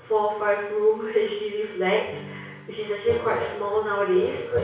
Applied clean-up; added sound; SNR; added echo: none; Acoustic guitar / Strum; 20 dB; reverberation time 0.6 s.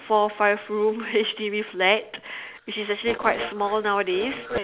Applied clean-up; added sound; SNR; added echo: none; none; none; none.